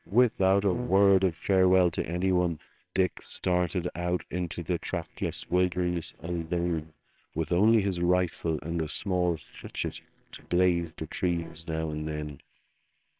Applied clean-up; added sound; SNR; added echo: neural separator model SepFormer WHAMR!.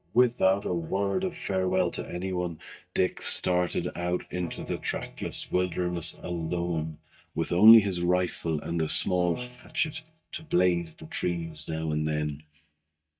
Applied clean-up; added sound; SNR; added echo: neural mask model DeepFilterNet 3.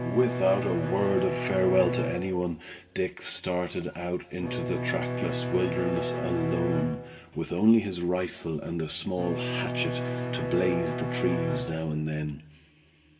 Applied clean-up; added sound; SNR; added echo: none; Bowed string instrument; 4 dB; reverberation time 2.3 s.